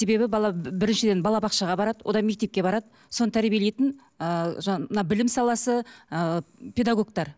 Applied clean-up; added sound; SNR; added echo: none; none; none; none.